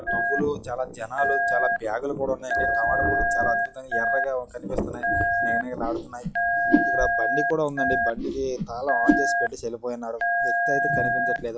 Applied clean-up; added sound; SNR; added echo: classical method log-MMSE.